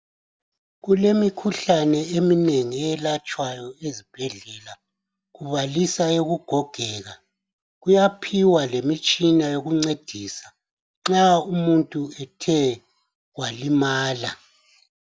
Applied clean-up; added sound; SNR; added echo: none; none; none; none.